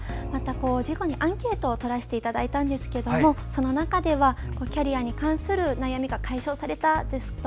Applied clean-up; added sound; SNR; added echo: none; none; none; none.